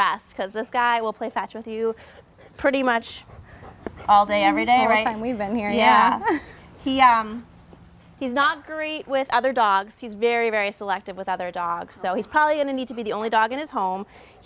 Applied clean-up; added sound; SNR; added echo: none; none; none; none.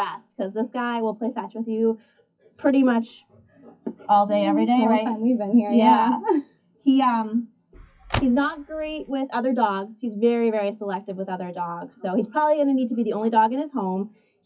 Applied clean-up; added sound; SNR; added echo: classical method WPE with log-MMSE.